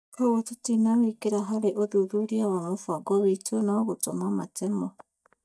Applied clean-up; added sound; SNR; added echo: neural mask model DeepFilterNet 3.